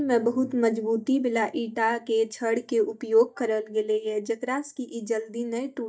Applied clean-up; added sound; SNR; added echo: neural mask model DeepFilterNet 3.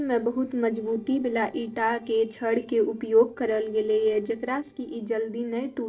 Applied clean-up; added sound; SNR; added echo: neural separator model SepFormer DNS4.